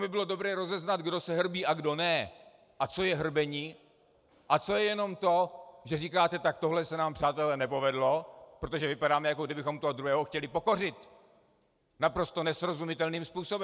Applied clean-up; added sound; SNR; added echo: none; none; none; none.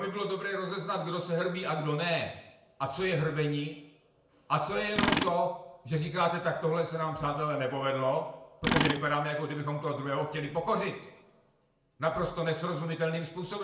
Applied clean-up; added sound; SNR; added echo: none; Tools; 4 dB; reverberation time 0.7 s.